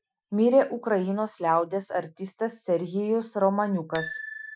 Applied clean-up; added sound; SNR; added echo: classical method Wiener filter.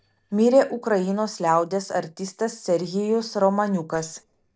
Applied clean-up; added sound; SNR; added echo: neural mask model Resemble Enhance denoiser.